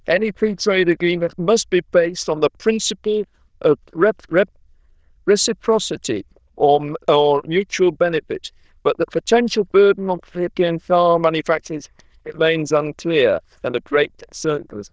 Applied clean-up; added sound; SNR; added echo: neural diffusion model UNIVERSE++.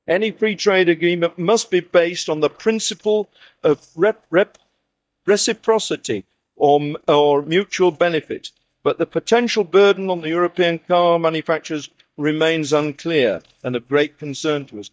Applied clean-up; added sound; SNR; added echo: neural mask model DeepFilterNet 3.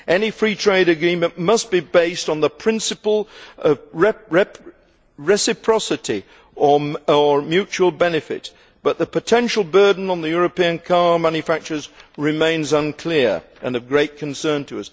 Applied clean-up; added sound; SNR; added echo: none; none; none; none.